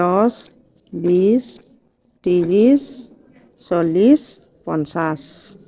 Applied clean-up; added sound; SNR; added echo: neural separator model SepFormer DNS4.